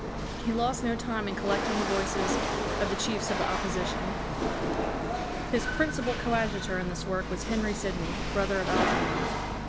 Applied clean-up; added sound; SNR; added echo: none; Rattle / Chatter / Hiss / Engine / Mechanisms; -1 dB; none.